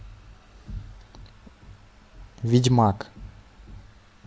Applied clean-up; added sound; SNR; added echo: none; none; none; none.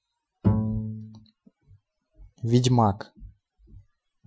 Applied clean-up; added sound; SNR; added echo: classical method Wiener filter.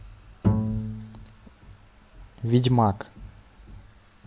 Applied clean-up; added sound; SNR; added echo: none; Bowed string instrument; -1 dB; none.